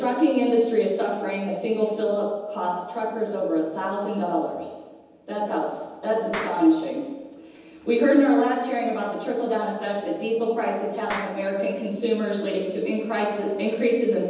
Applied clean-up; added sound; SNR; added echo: none; Clapping; 17 dB; reverberation time 1.1 s.